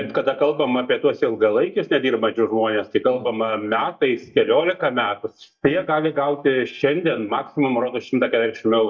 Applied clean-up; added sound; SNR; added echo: neural mask model DeepFilterNet 3.